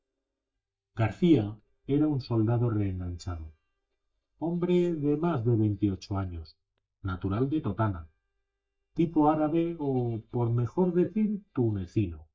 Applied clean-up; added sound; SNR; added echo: neural mask model DeepFilterNet 3.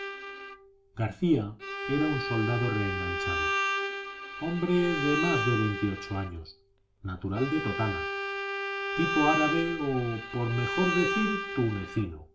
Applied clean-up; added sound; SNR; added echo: none; Bowed string instrument; 3 dB; reverberation time 0.3 s.